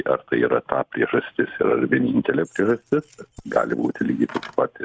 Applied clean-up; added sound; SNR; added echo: neural mask model RNNoise.